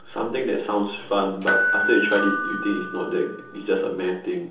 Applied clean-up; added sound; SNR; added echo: none; Door / Bell; 3 dB; reverberation time 1.2 s.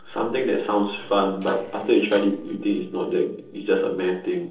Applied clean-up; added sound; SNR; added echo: neural separator model SepFormer DNS4.